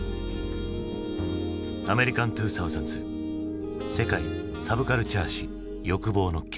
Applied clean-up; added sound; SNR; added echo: none; none; none; none.